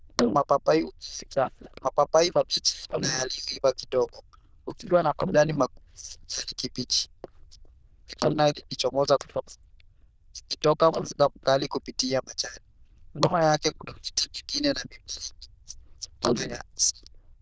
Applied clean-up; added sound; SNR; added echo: neural diffusion model UNIVERSE++.